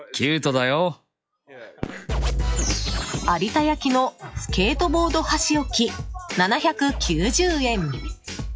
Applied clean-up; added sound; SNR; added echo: classical method log-MMSE.